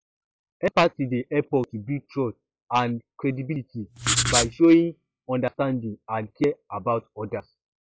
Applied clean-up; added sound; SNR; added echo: classical method log-MMSE.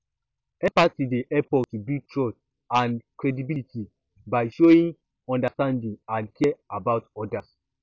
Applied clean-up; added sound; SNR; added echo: none; none; none; none.